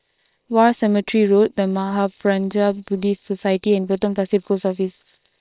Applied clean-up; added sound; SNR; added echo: neural separator model SepFormer WHAM!.